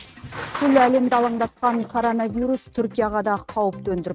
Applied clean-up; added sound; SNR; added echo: neural mask model RNNoise.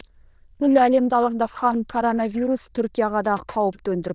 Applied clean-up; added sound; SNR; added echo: neural diffusion model UNIVERSE++.